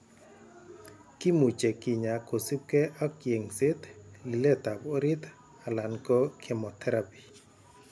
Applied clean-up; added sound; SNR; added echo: none; none; none; none.